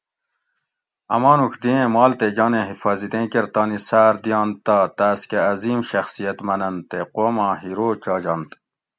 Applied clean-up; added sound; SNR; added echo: none; none; none; none.